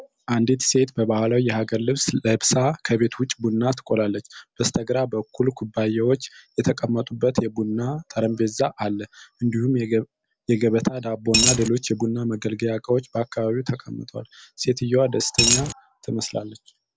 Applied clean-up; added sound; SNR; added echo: none; Coin (dropping); -5 dB; none.